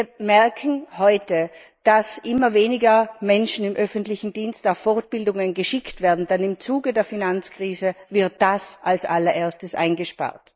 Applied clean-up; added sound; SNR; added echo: neural mask model Resemble Enhance denoiser.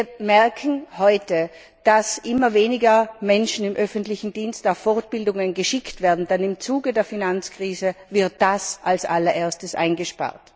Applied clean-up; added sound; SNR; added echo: none; none; none; none.